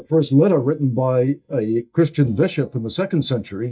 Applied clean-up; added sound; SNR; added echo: neural mask model DeepFilterNet 3.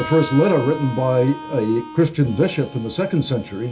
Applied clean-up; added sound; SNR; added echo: none; Harmonica; 15 dB; reverberation time 0.2 s.